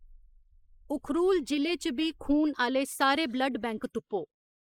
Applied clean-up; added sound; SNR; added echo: neural mask model Resemble Enhance denoiser.